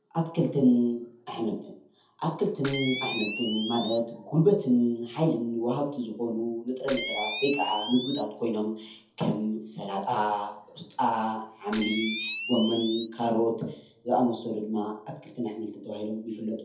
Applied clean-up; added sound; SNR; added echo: none; Camera; 10 dB; reverberation time 0.5 s.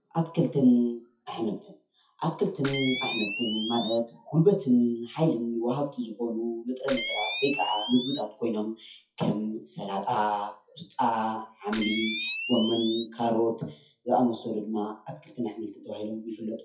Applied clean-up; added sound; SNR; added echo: classical method WPE with log-MMSE.